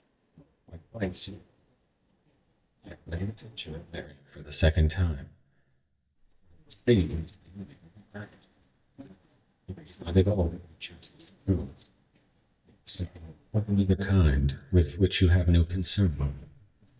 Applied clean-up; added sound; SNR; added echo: neural mask model DeepFilterNet 3.